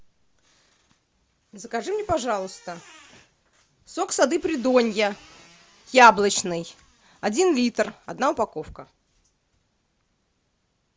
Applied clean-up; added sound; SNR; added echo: none; none; none; none.